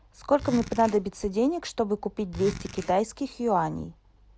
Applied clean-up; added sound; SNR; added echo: none; Zipper (clothing); 13 dB; none.